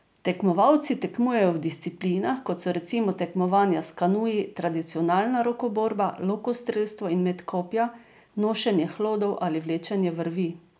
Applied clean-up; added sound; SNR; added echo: none; none; none; none.